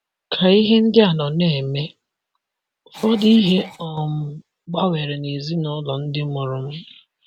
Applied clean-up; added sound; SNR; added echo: none; Cough; 20 dB; none.